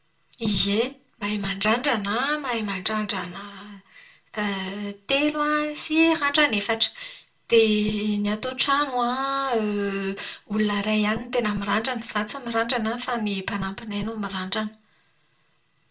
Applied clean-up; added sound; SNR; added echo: none; none; none; reverberation time 0.2 s.